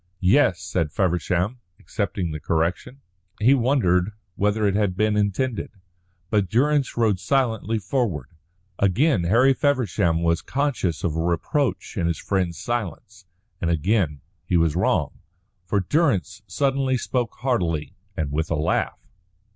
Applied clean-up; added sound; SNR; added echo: none; none; none; none.